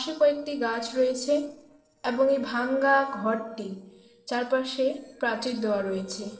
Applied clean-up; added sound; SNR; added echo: neural separator model SepFormer DNS4.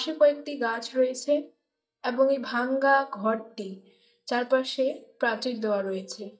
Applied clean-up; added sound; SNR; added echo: neural mask model DeepFilterNet 3.